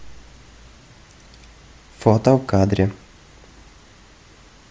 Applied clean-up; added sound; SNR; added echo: none; none; none; none.